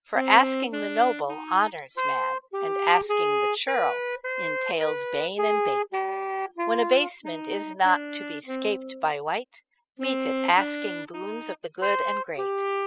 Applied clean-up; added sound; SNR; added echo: classical method spectral subtraction.